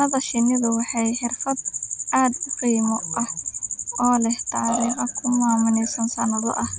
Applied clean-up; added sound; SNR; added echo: none; Burping, eructation; 6 dB; none.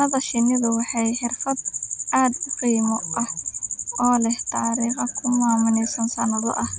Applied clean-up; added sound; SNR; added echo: none; none; none; none.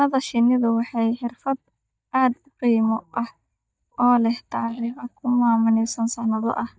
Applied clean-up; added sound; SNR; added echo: neural mask model DeepFilterNet 3.